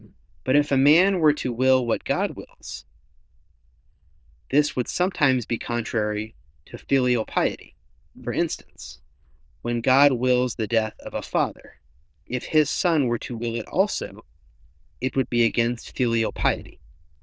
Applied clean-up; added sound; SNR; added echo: neural diffusion model UNIVERSE++.